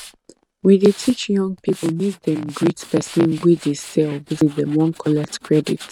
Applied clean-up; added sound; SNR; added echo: neural mask model RNNoise.